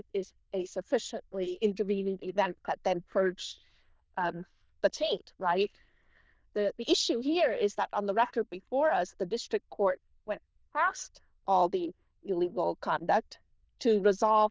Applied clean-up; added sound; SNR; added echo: neural diffusion model UNIVERSE++.